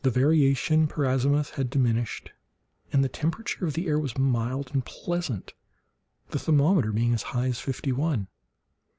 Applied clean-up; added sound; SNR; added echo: none; none; none; none.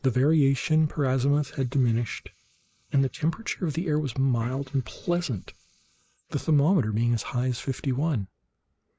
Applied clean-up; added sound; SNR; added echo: neural mask model Resemble Enhance denoiser.